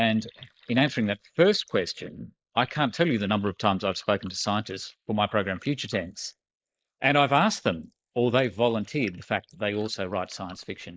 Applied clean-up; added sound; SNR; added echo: neural mask model Resemble Enhance denoiser.